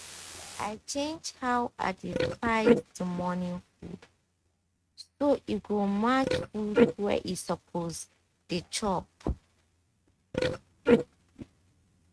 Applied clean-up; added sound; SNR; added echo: neural mask model RNNoise.